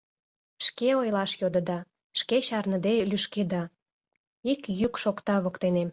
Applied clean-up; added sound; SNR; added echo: none; none; none; none.